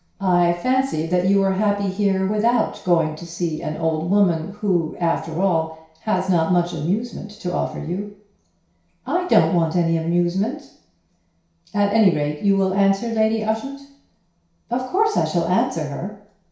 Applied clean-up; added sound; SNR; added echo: none; none; none; reverberation time 0.6 s.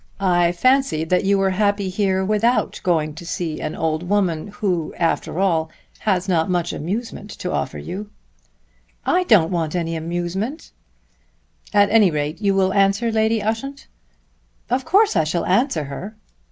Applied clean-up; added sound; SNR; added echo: none; none; none; none.